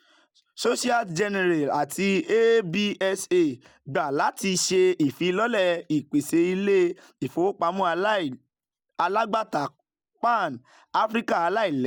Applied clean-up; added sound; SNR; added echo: none; none; none; none.